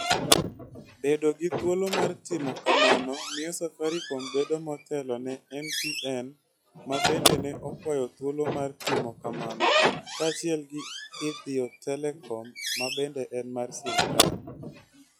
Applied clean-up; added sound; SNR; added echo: classical method log-MMSE.